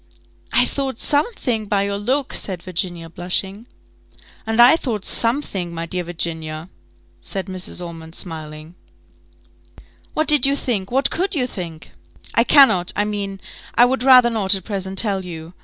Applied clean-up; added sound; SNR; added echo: none; none; none; none.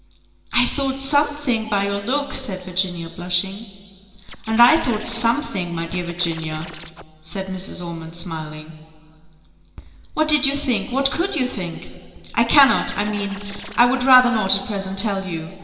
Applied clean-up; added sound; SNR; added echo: none; Scratching (performance technique); 15 dB; reverberation time 2.0 s.